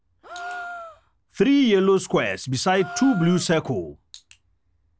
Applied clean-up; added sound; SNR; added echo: none; Gasp; 17 dB; none.